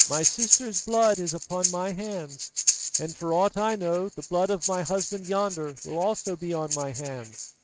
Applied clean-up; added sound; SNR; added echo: neural mask model RNNoise.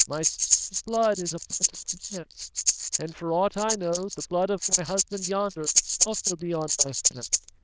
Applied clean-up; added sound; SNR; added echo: neural diffusion model UNIVERSE++.